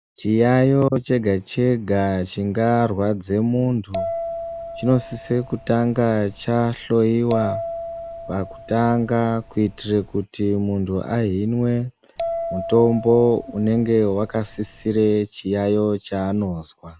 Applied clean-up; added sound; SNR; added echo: none; Bell; 11 dB; none.